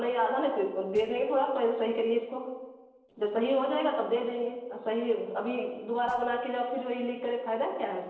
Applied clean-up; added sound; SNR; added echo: neural separator model SepFormer DNS4.